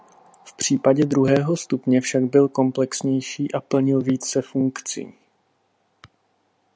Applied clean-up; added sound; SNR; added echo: none; none; none; none.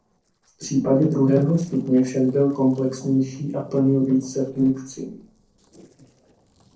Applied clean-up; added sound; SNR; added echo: neural separator model SepFormer DNS4.